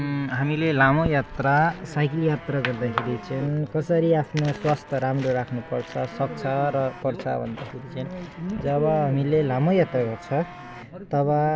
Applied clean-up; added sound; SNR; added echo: none; Motorcycle; 19 dB; none.